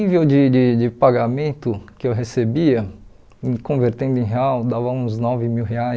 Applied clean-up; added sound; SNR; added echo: none; none; none; none.